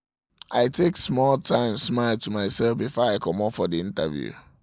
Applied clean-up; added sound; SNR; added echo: none; none; none; none.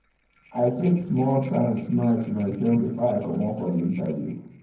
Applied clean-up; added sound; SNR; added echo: neural separator model SepFormer DNS4.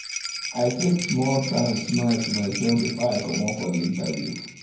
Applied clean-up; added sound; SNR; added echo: none; Rattle; 8 dB; reverberation time 0.9 s.